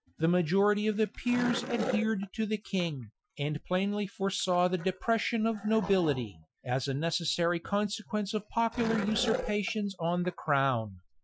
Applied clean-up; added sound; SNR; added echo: classical method Wiener filter.